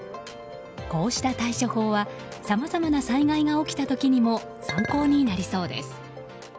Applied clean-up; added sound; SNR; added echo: none; Chink, clink; 9 dB; none.